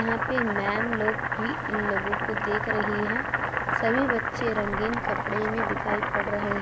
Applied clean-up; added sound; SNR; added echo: none; Boiling; -2 dB; none.